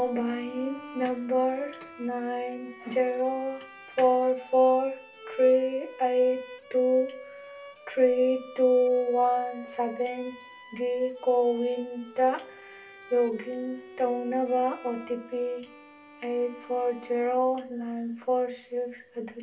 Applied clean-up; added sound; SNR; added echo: none; Bowed string instrument; 20 dB; reverberation time 0.2 s.